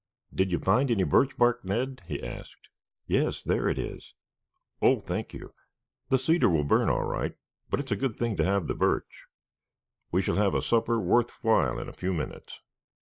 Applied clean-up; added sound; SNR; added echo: neural mask model Resemble Enhance denoiser.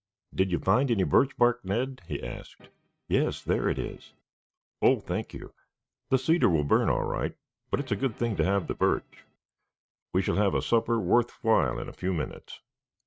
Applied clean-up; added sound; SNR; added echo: neural mask model RNNoise.